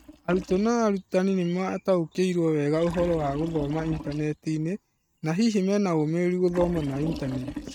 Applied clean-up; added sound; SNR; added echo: neural mask model RNNoise.